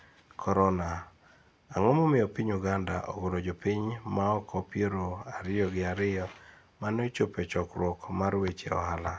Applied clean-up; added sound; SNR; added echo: none; none; none; none.